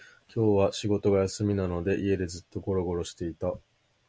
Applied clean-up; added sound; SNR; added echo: none; none; none; none.